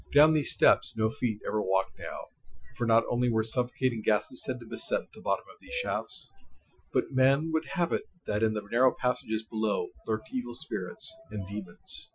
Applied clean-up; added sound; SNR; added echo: classical method Wiener filter.